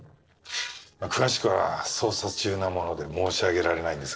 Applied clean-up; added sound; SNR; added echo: neural separator model SepFormer DNS4.